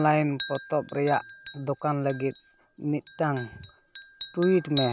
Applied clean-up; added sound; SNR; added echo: none; Chink, clink; 13 dB; none.